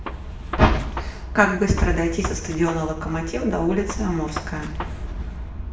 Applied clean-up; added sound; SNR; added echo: none; Gunshot, gunfire; 15 dB; reverberation time 0.6 s.